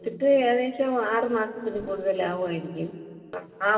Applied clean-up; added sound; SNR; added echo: none; Whoosh, swoosh, swish; 19 dB; reverberation time 2.3 s.